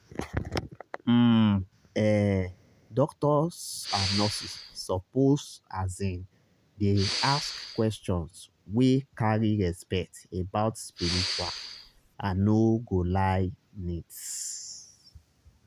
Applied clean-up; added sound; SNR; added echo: none; Respiratory sounds; 6 dB; none.